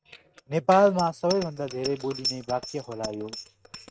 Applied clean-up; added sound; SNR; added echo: neural mask model RNNoise.